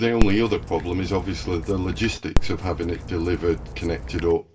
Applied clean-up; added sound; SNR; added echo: none; Dog; 1 dB; reverberation time 0.2 s.